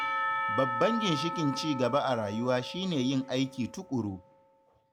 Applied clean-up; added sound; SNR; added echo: none; Church bell / Percussion; 5 dB; none.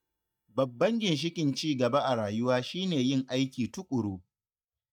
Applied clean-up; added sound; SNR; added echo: neural mask model DeepFilterNet 3.